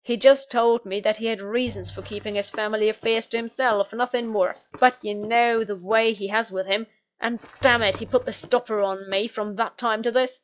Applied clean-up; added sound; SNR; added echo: classical method log-MMSE.